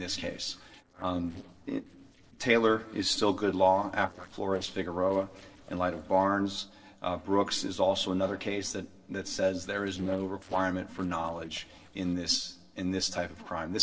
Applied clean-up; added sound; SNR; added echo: neural separator model SepFormer DNS4.